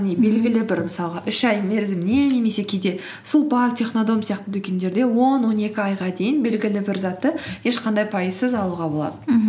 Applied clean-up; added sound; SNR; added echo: none; none; none; none.